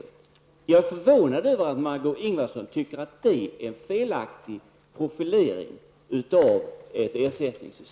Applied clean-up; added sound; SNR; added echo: none; none; none; none.